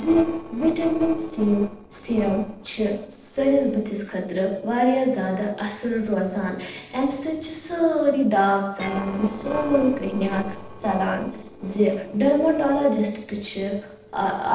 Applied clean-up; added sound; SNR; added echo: neural separator model SepFormer DNS4.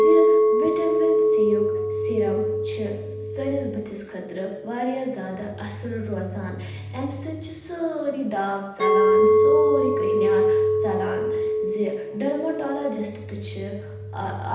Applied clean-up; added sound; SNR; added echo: none; Chink, clink; -5 dB; reverberation time 0.9 s.